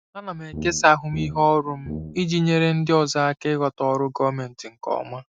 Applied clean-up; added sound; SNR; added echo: neural mask model DeepFilterNet 3.